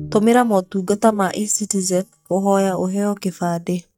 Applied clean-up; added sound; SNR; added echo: neural mask model DeepFilterNet 3.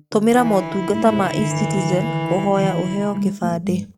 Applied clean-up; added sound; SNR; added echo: neural mask model RNNoise.